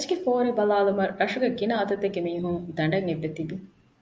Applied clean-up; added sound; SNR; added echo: none; none; none; none.